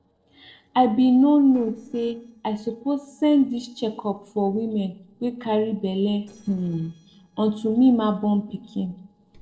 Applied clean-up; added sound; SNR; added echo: neural separator model SepFormer DNS4.